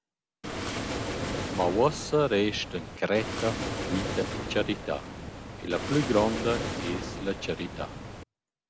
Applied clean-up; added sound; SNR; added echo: none; Waves, surf; 4 dB; none.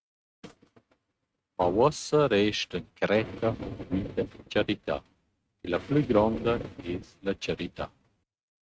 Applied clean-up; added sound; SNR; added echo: neural mask model RNNoise.